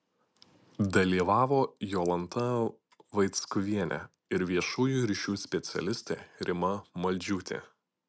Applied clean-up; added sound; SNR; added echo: none; none; none; none.